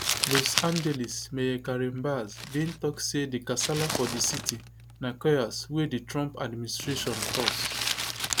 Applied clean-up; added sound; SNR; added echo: none; Crumpling, crinkling; 3 dB; none.